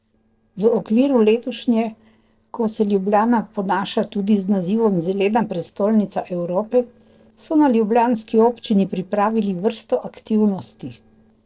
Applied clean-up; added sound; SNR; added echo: neural separator model SepFormer DNS4.